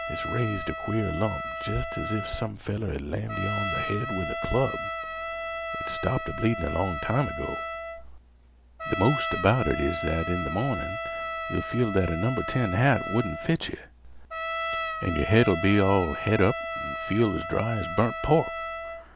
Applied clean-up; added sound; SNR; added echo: none; Trumpet; 6 dB; none.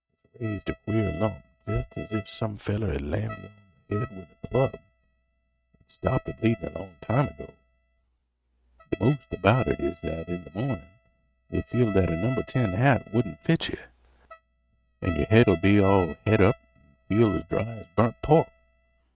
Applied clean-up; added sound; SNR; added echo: neural mask model RNNoise.